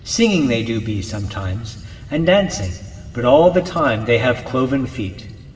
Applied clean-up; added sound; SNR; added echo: none; Fixed-wing aircraft, airplane; 18 dB; reverberation time 2.8 s.